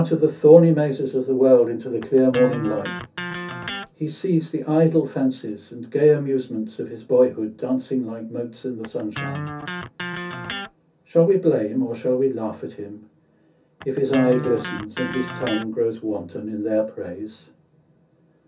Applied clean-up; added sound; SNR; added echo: none; Electric guitar; 11 dB; reverberation time 0.3 s.